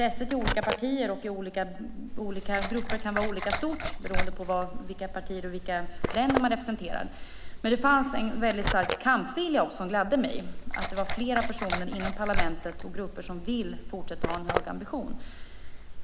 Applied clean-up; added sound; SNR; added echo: none; Liquid; 0 dB; none.